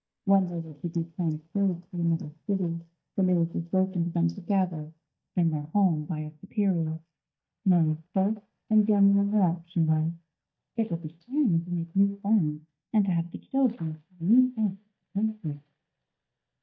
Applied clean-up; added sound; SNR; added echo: neural mask model DeepFilterNet 3.